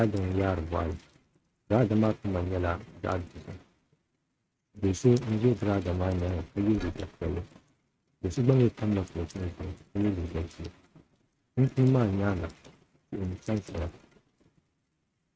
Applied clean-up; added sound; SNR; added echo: neural mask model RNNoise.